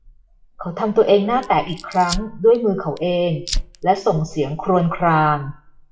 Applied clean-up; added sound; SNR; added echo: classical method WPE with log-MMSE.